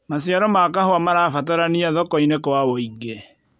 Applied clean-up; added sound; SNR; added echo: none; none; none; none.